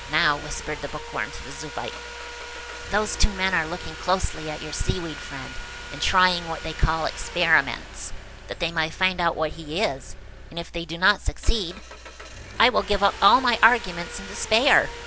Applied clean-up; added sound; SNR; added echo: none; Sawing + Engine; 13 dB; none.